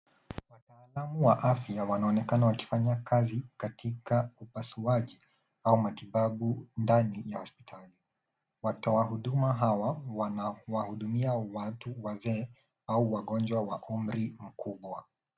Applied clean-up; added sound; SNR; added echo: none; none; none; none.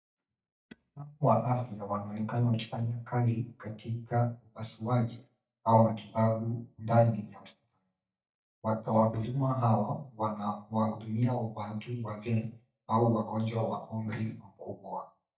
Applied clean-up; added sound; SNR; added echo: neural mask model DeepFilterNet 3.